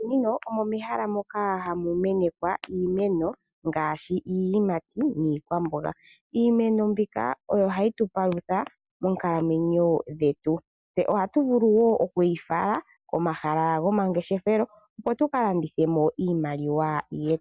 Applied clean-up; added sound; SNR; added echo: none; none; none; none.